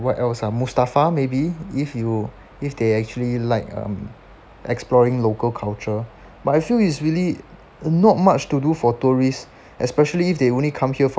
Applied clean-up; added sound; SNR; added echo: none; none; none; none.